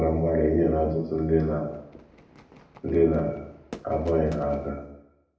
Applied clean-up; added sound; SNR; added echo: none; Fireworks; 19 dB; reverberation time 0.8 s.